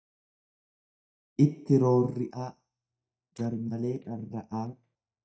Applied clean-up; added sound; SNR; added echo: neural mask model DeepFilterNet 3.